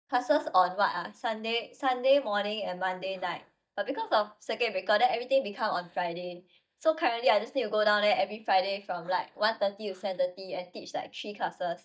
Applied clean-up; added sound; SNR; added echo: neural mask model DeepFilterNet 3.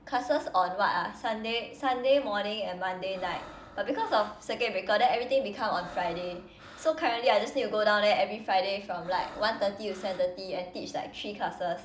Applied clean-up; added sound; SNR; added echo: none; Breathing; 19 dB; none.